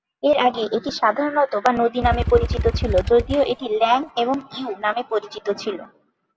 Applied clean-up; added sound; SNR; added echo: none; Motorcycle / Engine; 5 dB; none.